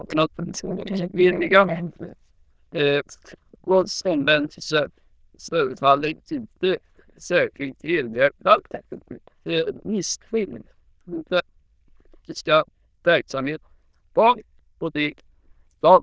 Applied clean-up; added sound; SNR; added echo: neural diffusion model UNIVERSE++.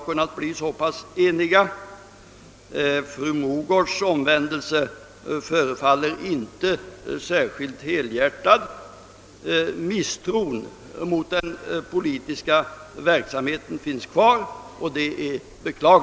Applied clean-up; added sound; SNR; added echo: none; none; none; none.